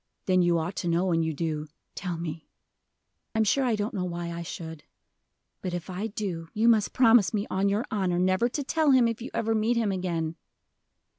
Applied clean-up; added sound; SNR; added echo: none; none; none; none.